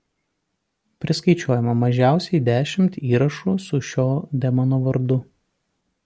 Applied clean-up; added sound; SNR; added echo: none; none; none; none.